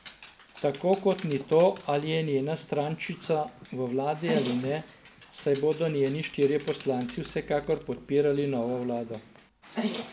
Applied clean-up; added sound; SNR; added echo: none; Dog; 13 dB; none.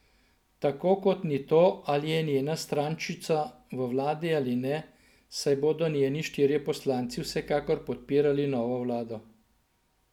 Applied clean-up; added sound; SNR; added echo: none; none; none; none.